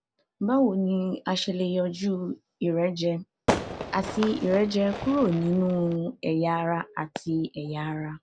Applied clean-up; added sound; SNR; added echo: none; Fireworks; 6 dB; none.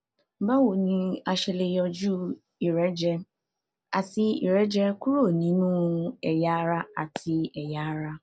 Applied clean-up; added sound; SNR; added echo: none; none; none; none.